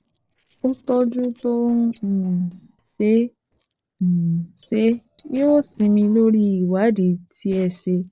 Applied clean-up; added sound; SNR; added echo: neural separator model SepFormer DNS4.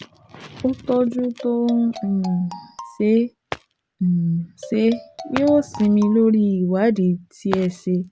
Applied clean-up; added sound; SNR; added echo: none; Marimba, xylophone; 18 dB; none.